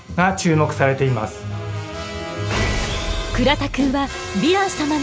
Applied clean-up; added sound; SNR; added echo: none; none; none; none.